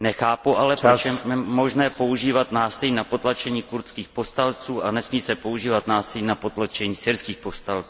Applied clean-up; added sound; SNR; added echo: none; none; none; none.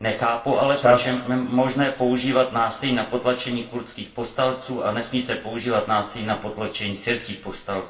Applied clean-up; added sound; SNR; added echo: none; none; none; reverberation time 0.3 s.